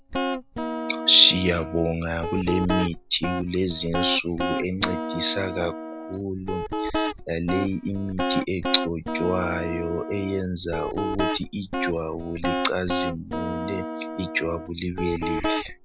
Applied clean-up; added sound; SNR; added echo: none; Guitar; 3 dB; none.